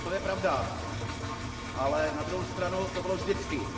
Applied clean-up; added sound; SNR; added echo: none; Engine; 3 dB; reverberation time 1.7 s.